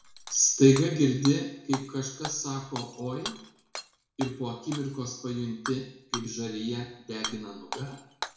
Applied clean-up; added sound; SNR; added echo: none; Shatter / Hammer; 13 dB; reverberation time 0.6 s.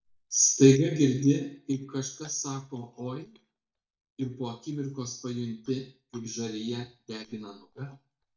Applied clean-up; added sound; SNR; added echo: neural mask model DeepFilterNet 3.